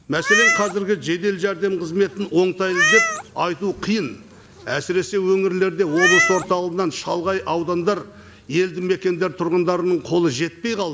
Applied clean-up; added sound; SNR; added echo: none; Meow; 2 dB; none.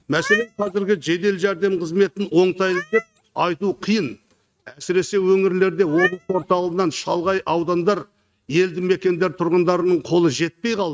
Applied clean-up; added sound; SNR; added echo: neural mask model RNNoise.